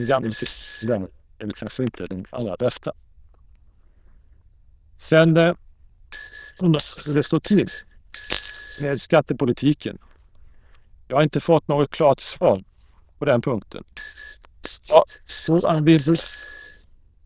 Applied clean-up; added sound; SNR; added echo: neural diffusion model UNIVERSE++.